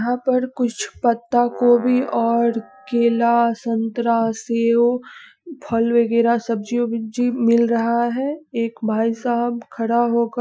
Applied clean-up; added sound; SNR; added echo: classical method Wiener filter.